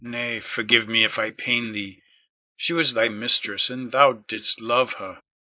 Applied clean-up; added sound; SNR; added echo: neural mask model Resemble Enhance denoiser.